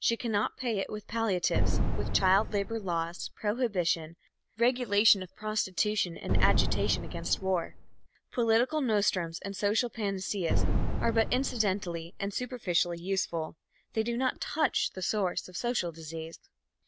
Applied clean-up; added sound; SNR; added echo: none; Boom; -3 dB; none.